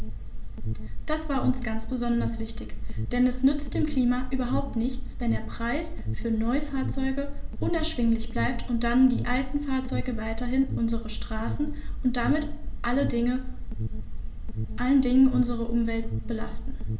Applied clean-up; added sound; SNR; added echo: none; Alarm; 12 dB; reverberation time 0.4 s.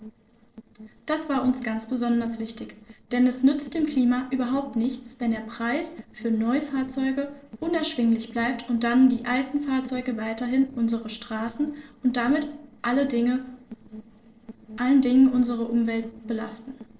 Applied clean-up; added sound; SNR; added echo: neural separator model SepFormer DNS4.